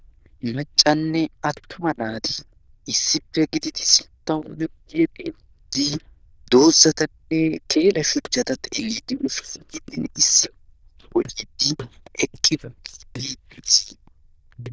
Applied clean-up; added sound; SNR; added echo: neural diffusion model UNIVERSE++.